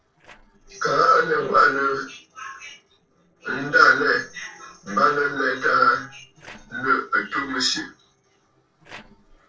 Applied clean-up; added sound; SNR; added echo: neural separator model SepFormer DNS4.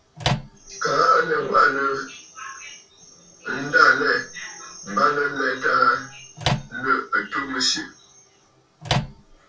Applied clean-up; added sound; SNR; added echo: none; Microwave oven; 3 dB; reverberation time 0.2 s.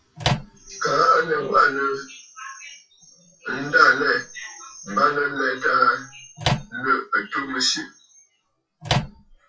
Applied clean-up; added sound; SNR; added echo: classical method WPE with log-MMSE.